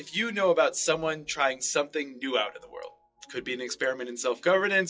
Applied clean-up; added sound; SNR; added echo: classical method WPE with log-MMSE.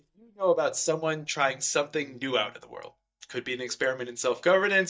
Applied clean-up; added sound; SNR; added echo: neural mask model DeepFilterNet 3.